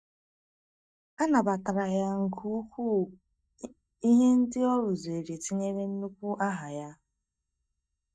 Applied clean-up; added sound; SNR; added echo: neural mask model DeepFilterNet 3.